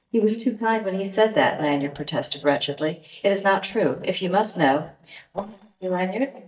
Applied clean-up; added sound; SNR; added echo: neural mask model DeepFilterNet 3.